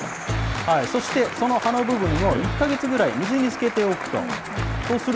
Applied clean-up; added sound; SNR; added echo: none; Applause; 10 dB; none.